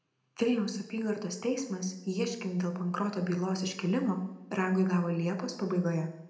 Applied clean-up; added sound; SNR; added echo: none; none; none; reverberation time 0.7 s.